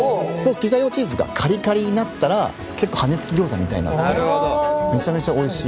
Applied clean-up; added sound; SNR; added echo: none; Motorcycle / Accelerating, revving, vroom; 19 dB; none.